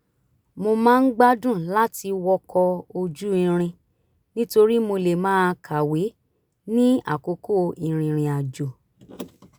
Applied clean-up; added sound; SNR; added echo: none; none; none; none.